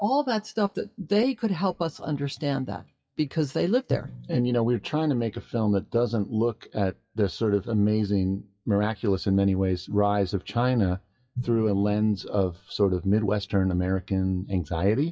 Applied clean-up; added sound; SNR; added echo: classical method WPE with log-MMSE.